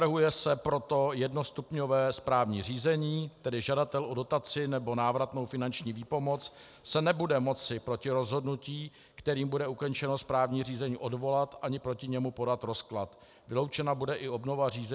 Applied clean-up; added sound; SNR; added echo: none; none; none; none.